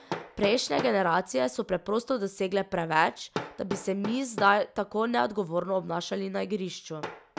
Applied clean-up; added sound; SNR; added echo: none; Hammer; 13 dB; none.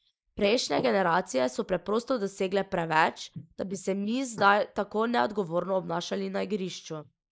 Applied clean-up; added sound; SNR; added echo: neural mask model Resemble Enhance denoiser.